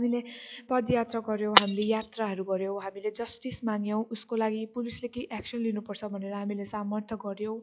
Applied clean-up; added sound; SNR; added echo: classical method log-MMSE.